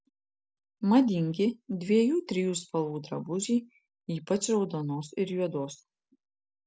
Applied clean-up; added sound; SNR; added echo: none; none; none; none.